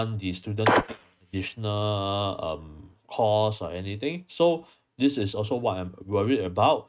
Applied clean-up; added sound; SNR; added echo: neural mask model RNNoise.